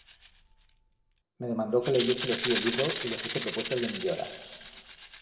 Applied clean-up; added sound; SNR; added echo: none; Rattle (instrument); 6 dB; reverberation time 1.2 s.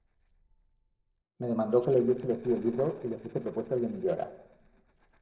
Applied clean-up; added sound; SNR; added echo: neural separator model SepFormer DNS4.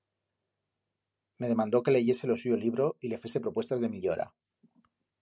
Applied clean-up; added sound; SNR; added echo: none; none; none; none.